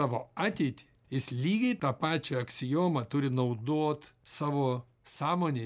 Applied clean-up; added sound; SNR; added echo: none; none; none; none.